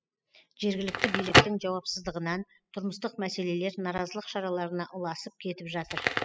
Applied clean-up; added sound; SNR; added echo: classical method spectral subtraction.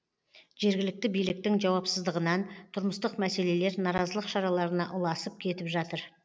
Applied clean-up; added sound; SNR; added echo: none; none; none; none.